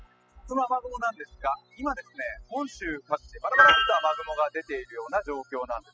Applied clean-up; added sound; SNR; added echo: classical method spectral subtraction.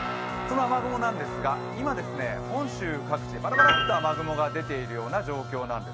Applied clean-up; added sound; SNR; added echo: none; Piano + Guitar; 0 dB; none.